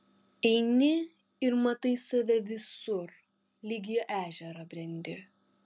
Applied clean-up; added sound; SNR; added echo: none; none; none; none.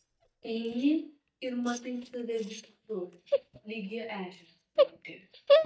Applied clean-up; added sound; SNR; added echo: neural mask model DeepFilterNet 3.